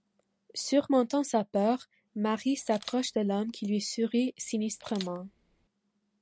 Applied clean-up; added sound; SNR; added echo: none; Camera; 19 dB; none.